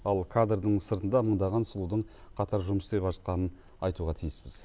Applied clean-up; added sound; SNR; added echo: none; none; none; none.